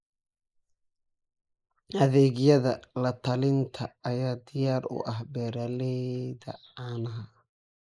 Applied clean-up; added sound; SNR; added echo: neural mask model Resemble Enhance denoiser.